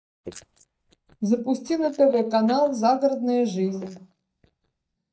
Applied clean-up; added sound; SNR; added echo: neural mask model DeepFilterNet 3.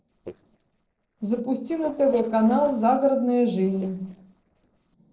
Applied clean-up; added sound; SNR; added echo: neural separator model SepFormer DNS4.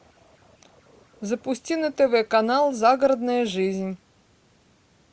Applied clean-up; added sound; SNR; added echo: none; none; none; none.